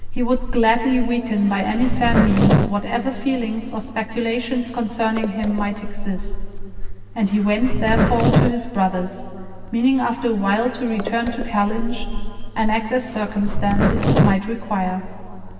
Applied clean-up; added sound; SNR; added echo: none; Zipper (clothing); 1 dB; reverberation time 2.4 s.